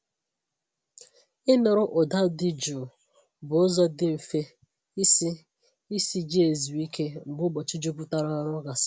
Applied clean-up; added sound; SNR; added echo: none; none; none; none.